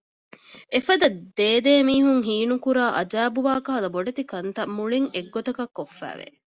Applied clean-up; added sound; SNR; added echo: none; none; none; none.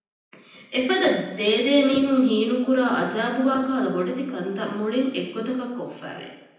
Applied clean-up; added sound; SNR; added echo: none; none; none; reverberation time 0.9 s.